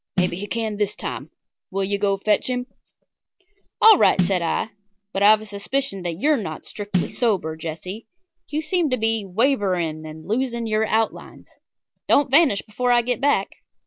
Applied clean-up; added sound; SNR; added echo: none; Snare drum; 6 dB; none.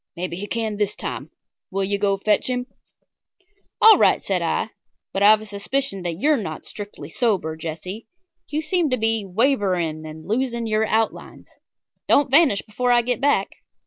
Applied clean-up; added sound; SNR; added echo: none; none; none; none.